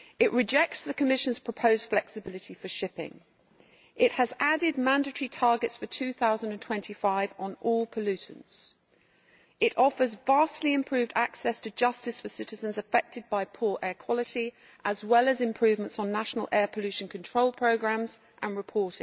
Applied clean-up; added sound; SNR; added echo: none; none; none; none.